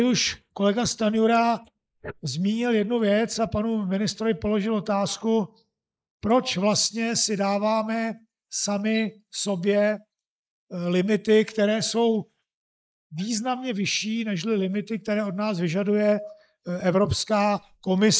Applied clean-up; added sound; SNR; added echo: neural mask model Resemble Enhance denoiser.